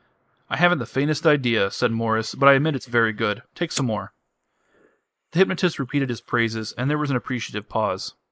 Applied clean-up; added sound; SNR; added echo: neural mask model Resemble Enhance denoiser.